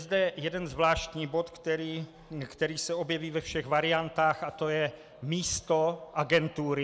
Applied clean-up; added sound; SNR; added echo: none; none; none; none.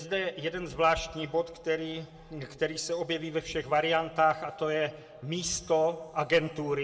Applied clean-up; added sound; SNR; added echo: none; none; none; reverberation time 1.2 s.